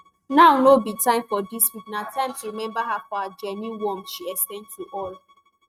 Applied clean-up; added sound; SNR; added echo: neural mask model RNNoise.